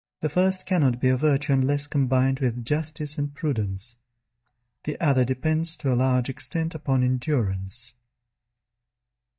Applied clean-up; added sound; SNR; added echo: neural mask model DeepFilterNet 3.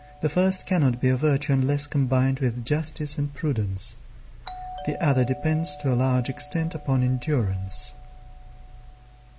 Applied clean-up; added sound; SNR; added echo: none; Doorbell + Idling / Car; 17 dB; none.